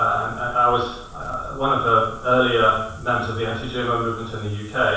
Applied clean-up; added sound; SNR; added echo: none; Wind; 19 dB; reverberation time 0.7 s.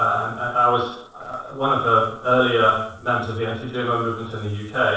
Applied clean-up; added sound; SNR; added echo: neural separator model SepFormer DNS4.